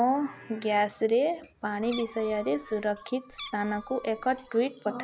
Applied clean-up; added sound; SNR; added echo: none; Meow; 17 dB; none.